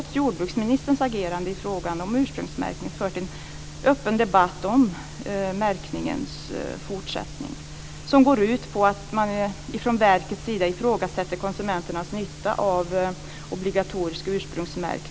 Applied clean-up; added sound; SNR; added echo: none; none; none; none.